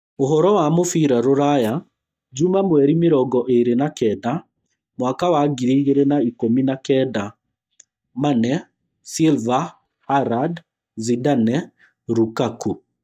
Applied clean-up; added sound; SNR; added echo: neural mask model DeepFilterNet 3.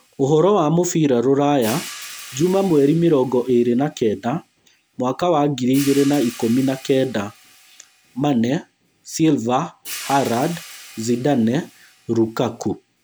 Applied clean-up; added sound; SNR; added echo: none; Hi-hat; 19 dB; none.